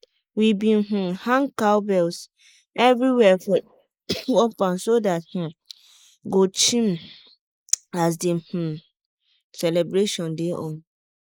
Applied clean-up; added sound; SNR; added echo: neural mask model Resemble Enhance denoiser.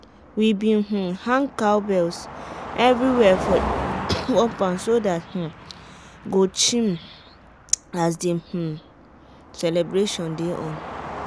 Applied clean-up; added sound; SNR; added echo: none; Car passing by; 11 dB; none.